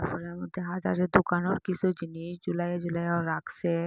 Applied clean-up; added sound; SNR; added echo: none; none; none; none.